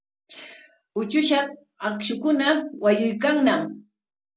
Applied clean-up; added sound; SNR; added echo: none; none; none; none.